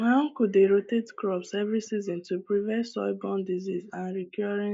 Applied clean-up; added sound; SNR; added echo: neural mask model Resemble Enhance denoiser.